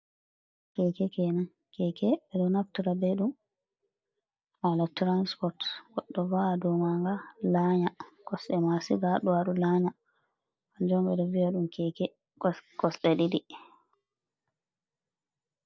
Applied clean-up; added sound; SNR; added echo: neural mask model DeepFilterNet 3.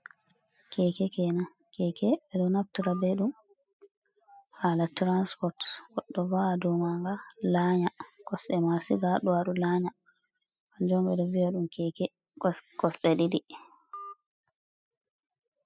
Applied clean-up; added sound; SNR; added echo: classical method spectral subtraction.